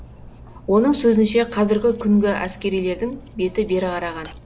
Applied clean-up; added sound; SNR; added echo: none; Cutlery, silverware; 20 dB; none.